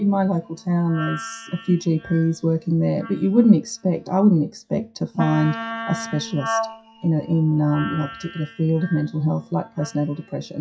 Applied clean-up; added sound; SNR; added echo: classical method WPE with log-MMSE.